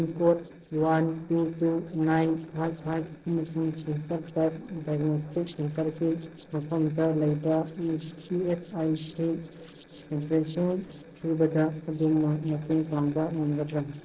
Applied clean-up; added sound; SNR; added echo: neural separator model SepFormer DNS4.